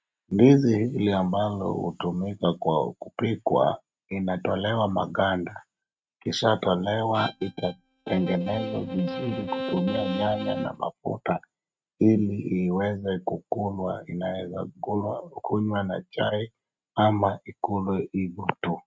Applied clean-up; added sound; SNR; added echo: neural mask model RNNoise.